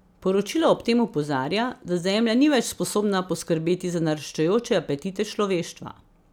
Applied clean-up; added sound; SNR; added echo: none; none; none; none.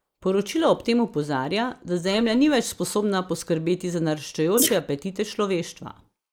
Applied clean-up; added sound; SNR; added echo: neural mask model Resemble Enhance denoiser.